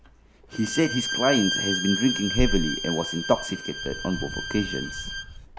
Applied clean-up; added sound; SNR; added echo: none; Wind + Bowed string instrument; 3 dB; none.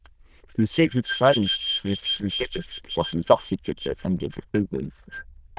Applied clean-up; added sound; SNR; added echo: neural diffusion model UNIVERSE++.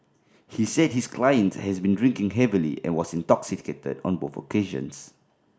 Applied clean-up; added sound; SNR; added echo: none; none; none; none.